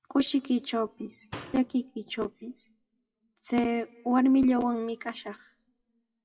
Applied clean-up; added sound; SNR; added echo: classical method WPE with log-MMSE.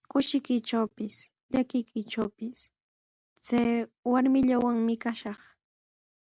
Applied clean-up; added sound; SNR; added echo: none; none; none; none.